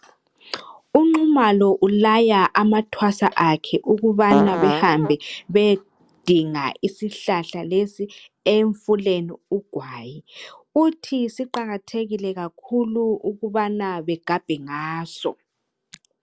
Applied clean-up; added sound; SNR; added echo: none; Fart; 1 dB; none.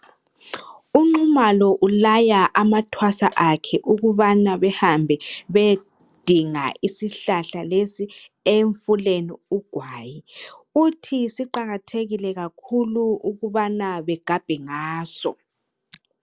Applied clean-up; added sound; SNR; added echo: none; none; none; none.